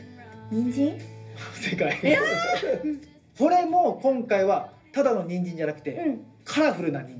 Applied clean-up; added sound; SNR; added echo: none; none; none; reverberation time 0.3 s.